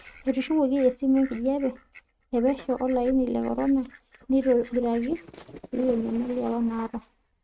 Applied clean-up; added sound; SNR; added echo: neural mask model RNNoise.